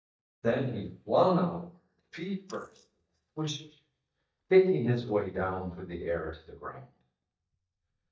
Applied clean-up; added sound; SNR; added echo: neural mask model DeepFilterNet 3.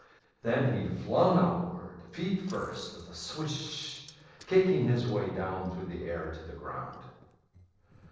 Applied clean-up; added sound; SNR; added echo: neural separator model SepFormer DNS4.